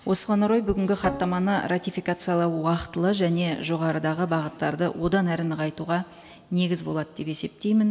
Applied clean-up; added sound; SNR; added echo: none; Bowed string instrument; 15 dB; none.